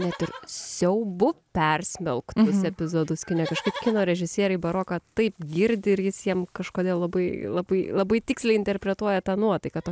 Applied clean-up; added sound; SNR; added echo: none; Livestock, farm animals, working animals; 20 dB; none.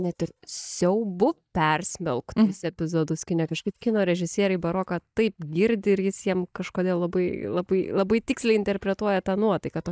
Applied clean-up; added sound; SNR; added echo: neural mask model DeepFilterNet 3.